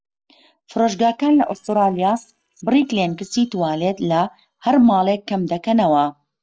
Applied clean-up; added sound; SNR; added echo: neural separator model SepFormer DNS4.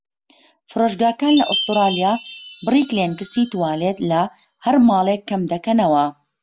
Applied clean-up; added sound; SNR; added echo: none; Chime; 13 dB; none.